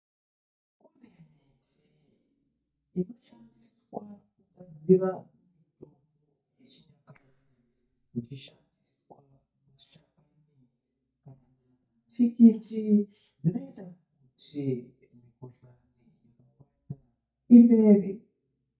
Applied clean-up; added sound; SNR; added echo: neural mask model DeepFilterNet 3.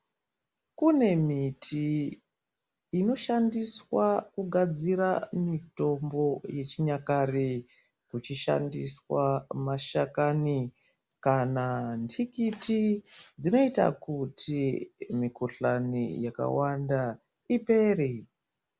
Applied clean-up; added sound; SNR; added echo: none; none; none; none.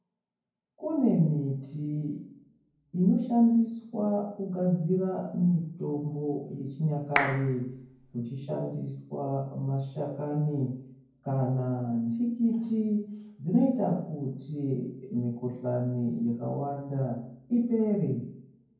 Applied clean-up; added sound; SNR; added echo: none; Clapping; 5 dB; reverberation time 0.9 s.